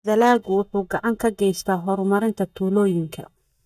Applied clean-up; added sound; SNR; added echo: neural mask model DeepFilterNet 3.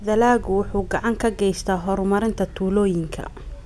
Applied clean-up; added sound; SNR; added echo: none; none; none; none.